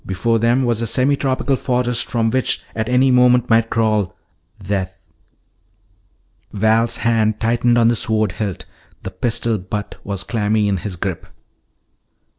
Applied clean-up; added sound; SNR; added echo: none; none; none; none.